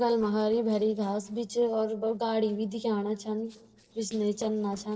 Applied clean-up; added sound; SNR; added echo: neural separator model SepFormer DNS4.